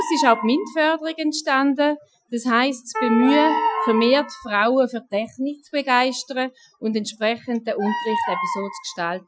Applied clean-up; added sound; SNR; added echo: classical method Wiener filter.